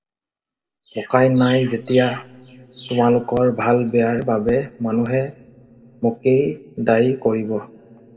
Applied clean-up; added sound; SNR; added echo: none; none; none; reverberation time 1.3 s.